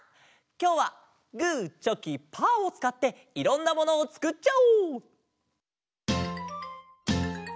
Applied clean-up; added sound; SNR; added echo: none; none; none; none.